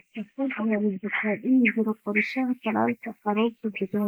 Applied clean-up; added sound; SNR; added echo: neural mask model Resemble Enhance denoiser.